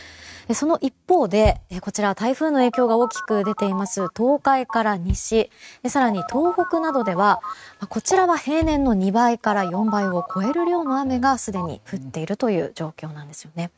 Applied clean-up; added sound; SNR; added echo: neural mask model RNNoise.